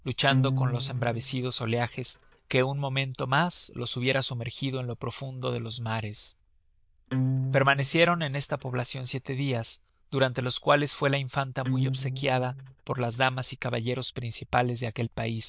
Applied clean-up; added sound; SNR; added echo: neural diffusion model UNIVERSE++.